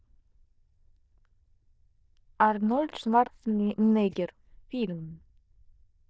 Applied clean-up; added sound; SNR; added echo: neural diffusion model UNIVERSE++.